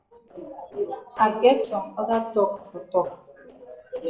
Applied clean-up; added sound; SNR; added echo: neural separator model SepFormer DNS4.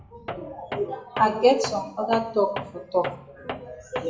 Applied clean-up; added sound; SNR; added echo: none; Tools; 11 dB; reverberation time 0.6 s.